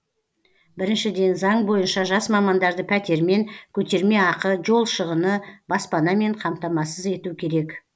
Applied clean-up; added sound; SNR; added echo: none; none; none; none.